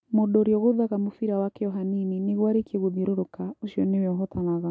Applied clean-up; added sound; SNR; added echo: none; none; none; none.